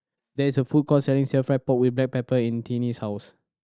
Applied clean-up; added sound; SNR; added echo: neural mask model DeepFilterNet 3.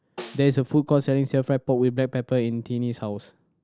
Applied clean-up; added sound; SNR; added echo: none; Snare drum; 19 dB; none.